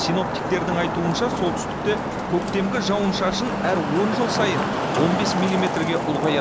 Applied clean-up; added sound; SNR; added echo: none; Traffic noise, roadway noise; 0 dB; none.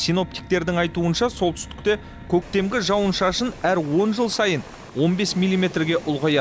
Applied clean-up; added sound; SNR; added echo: none; none; none; none.